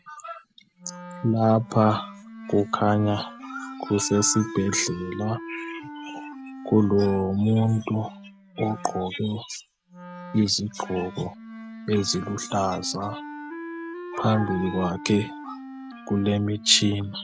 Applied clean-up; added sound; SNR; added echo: none; Wind instrument, woodwind instrument; 14 dB; none.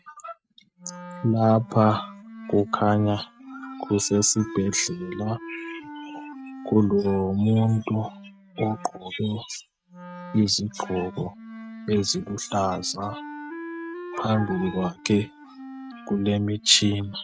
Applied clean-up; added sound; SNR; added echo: neural mask model RNNoise.